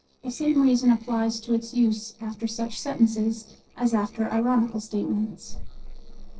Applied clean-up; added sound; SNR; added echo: neural separator model SepFormer DNS4.